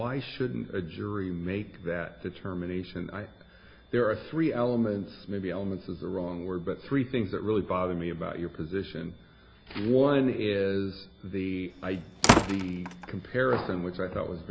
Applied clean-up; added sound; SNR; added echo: none; Slam; -2 dB; none.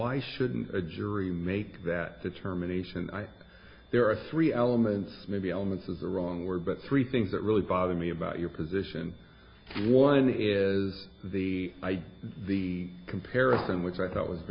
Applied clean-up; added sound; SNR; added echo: none; none; none; none.